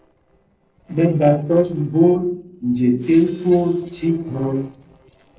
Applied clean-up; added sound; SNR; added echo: neural separator model SepFormer DNS4.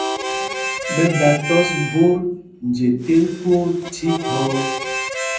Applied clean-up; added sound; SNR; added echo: none; Harmonica; 6 dB; reverberation time 0.6 s.